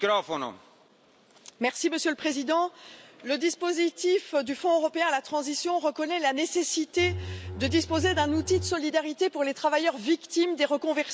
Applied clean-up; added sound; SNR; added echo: none; Bowed string instrument; 7 dB; none.